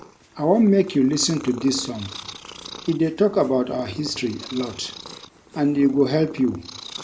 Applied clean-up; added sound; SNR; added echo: none; Purr; 17 dB; none.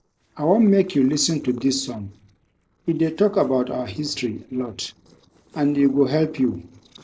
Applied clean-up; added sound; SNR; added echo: neural separator model SepFormer DNS4.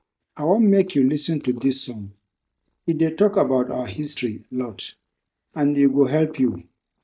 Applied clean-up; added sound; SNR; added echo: neural mask model DeepFilterNet 3.